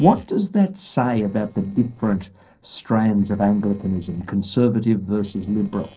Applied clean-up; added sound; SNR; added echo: neural separator model SepFormer DNS4.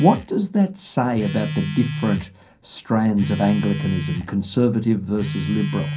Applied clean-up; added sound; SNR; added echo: none; Telephone; 8 dB; reverberation time 0.3 s.